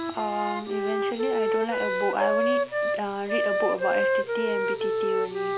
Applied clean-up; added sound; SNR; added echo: none; Wind instrument, woodwind instrument; -5 dB; none.